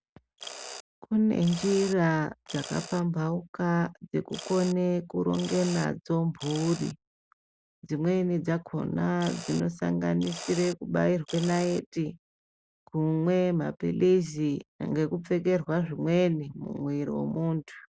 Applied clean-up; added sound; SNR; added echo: none; Mechanisms; 15 dB; none.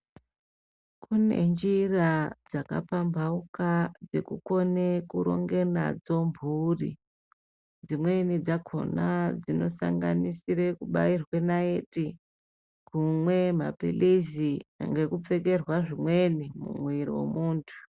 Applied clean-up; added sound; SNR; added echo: none; none; none; none.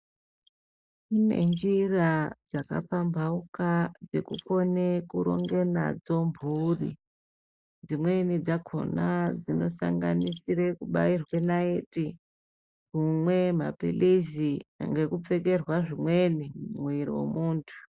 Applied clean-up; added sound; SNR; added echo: neural mask model Resemble Enhance denoiser.